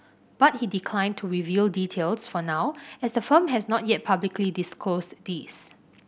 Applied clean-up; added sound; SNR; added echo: none; none; none; none.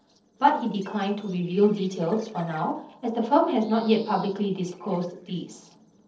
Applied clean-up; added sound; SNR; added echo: neural separator model SepFormer DNS4.